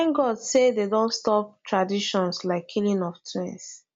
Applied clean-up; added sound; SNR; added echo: none; none; none; none.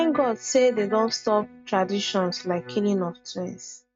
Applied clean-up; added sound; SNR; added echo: neural mask model RNNoise.